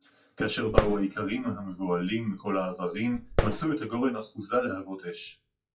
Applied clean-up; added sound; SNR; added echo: classical method WPE with log-MMSE.